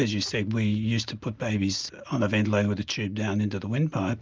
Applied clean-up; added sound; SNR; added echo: none; none; none; none.